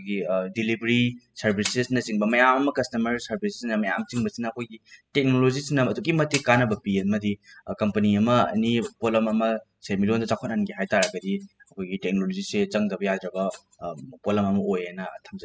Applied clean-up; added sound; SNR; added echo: classical method spectral subtraction.